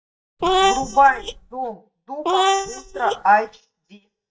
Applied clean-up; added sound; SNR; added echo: neural mask model DeepFilterNet 3.